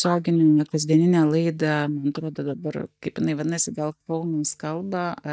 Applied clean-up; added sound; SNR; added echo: neural mask model DeepFilterNet 3.